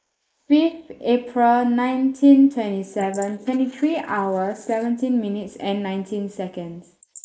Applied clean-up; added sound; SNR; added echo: neural mask model Resemble Enhance denoiser.